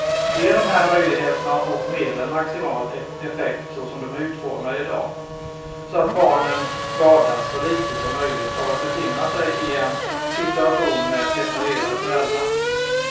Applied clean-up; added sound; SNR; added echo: none; Race car, auto racing / Accelerating, revving, vroom; 3 dB; reverberation time 0.6 s.